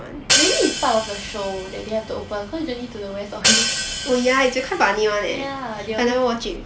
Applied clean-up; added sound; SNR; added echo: none; Hi-hat; 3 dB; none.